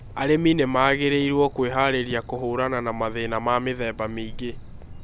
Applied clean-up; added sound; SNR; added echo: none; Cricket; 14 dB; none.